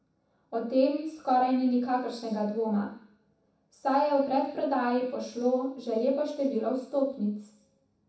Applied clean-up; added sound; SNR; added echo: none; none; none; reverberation time 0.7 s.